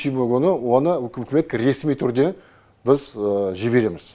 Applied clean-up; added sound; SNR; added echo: none; none; none; none.